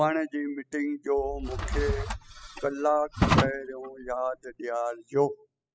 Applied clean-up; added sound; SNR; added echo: classical method spectral subtraction.